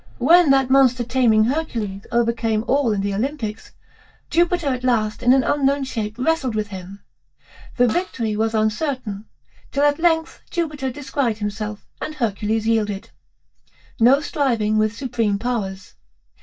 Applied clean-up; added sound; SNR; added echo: neural mask model DeepFilterNet 3.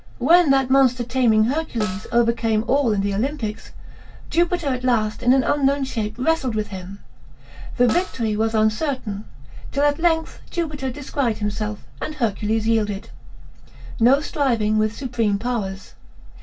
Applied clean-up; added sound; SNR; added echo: none; Snare drum; 18 dB; reverberation time 0.1 s.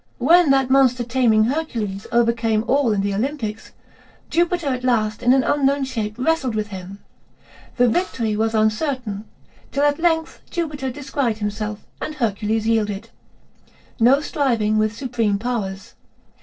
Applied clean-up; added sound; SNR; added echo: neural separator model SepFormer DNS4.